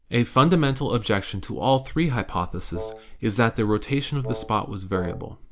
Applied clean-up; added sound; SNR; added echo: none; Wind instrument, woodwind instrument; 14 dB; none.